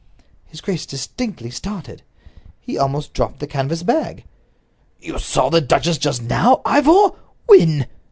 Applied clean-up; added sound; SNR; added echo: none; none; none; none.